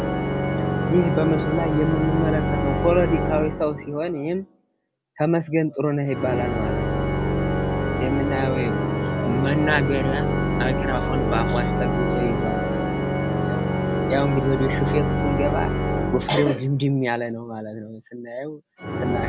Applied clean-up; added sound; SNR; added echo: none; Organ; -1 dB; none.